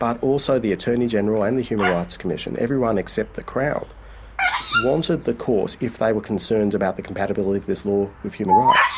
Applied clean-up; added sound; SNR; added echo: none; Bird vocalization, bird call, bird song; 4 dB; none.